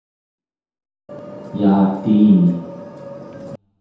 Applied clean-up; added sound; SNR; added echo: none; Vehicle; 15 dB; reverberation time 0.8 s.